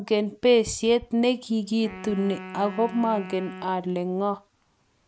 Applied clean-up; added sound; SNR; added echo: none; Wind instrument, woodwind instrument; 16 dB; none.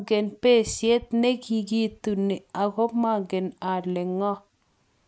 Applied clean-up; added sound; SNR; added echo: none; none; none; none.